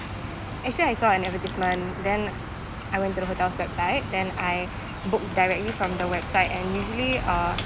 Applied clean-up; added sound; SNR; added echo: none; Squeak; 18 dB; none.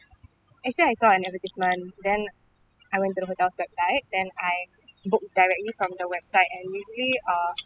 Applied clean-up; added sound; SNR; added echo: classical method spectral subtraction.